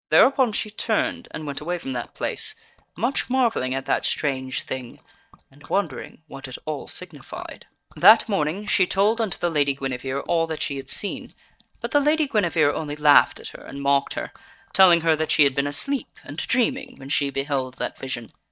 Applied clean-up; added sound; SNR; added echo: neural mask model DeepFilterNet 3.